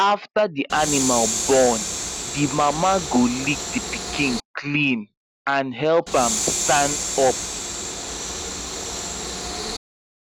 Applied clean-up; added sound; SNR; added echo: none; Train; 4 dB; none.